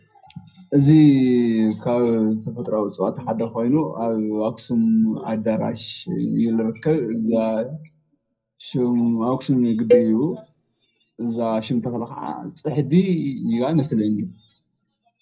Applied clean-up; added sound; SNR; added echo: none; Cowbell; 3 dB; reverberation time 0.4 s.